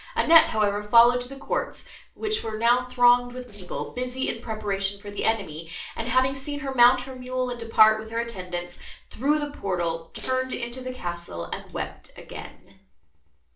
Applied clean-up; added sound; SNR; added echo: neural separator model SepFormer DNS4.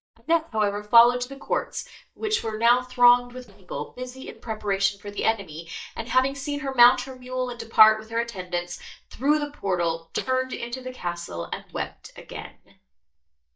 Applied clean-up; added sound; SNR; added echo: neural mask model DeepFilterNet 3.